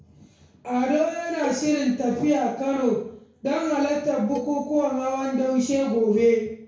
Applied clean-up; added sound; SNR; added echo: none; Cowbell; 18 dB; reverberation time 0.6 s.